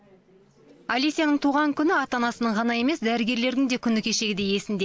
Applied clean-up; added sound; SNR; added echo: none; none; none; none.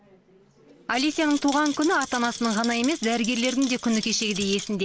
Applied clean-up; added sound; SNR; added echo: none; Rattle; 11 dB; none.